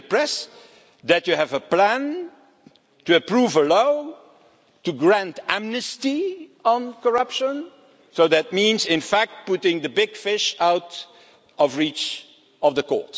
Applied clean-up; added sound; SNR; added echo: none; none; none; none.